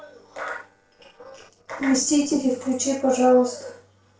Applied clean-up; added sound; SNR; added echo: neural separator model SepFormer DNS4.